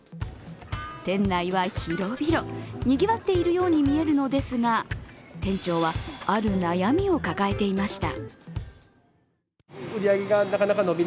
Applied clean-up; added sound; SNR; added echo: none; none; none; none.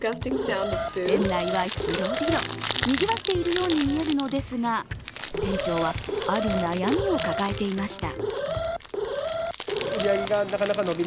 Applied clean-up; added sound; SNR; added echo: none; Crumpling, crinkling + Alarm; 1 dB; none.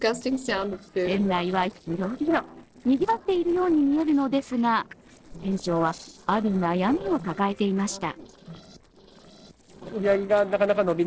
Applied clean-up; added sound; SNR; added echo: neural separator model SepFormer DNS4.